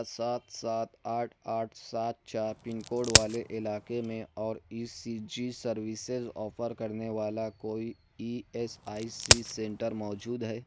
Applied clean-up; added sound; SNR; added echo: none; Crack; -5 dB; none.